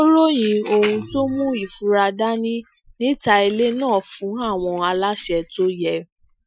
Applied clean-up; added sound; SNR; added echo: classical method Wiener filter.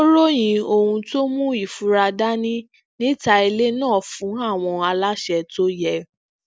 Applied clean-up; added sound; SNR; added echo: none; none; none; none.